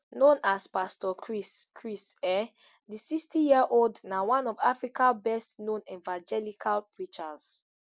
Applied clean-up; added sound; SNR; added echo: none; none; none; none.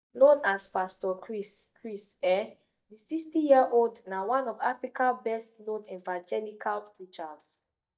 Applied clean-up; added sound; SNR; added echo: neural mask model DeepFilterNet 3.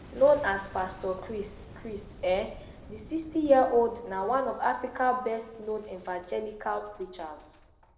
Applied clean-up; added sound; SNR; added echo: none; Boom; 19 dB; reverberation time 0.8 s.